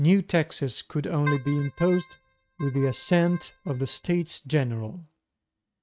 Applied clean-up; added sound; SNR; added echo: neural mask model RNNoise.